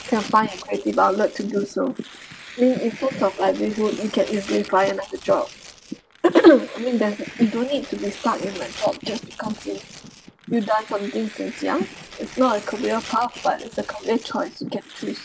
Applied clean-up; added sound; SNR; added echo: none; Tearing; 18 dB; none.